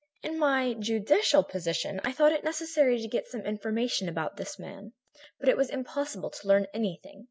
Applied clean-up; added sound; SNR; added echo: none; none; none; none.